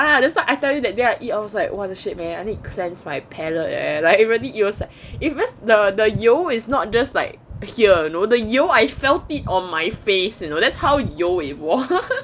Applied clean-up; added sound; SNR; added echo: none; none; none; none.